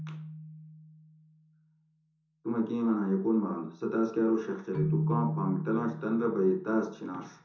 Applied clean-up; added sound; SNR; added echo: none; Keyboard (musical); 7 dB; reverberation time 0.6 s.